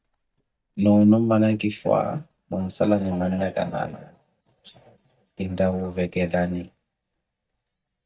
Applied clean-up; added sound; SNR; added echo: neural mask model DeepFilterNet 3.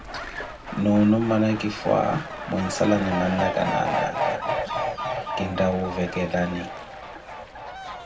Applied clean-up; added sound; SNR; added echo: none; Fowl; 5 dB; reverberation time 0.2 s.